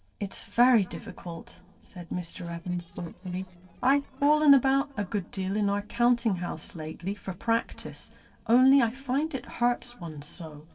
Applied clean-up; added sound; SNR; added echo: neural separator model SepFormer DNS4.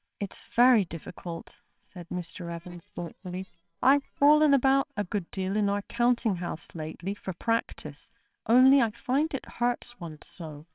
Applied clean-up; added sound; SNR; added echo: neural separator model SepFormer WHAMR!.